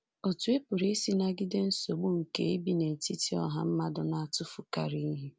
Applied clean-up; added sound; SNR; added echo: none; none; none; none.